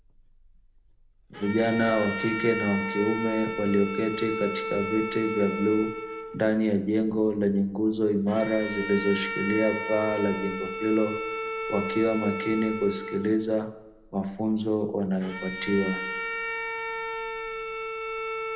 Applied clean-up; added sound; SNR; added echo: none; Bowed string instrument; 7 dB; reverberation time 0.7 s.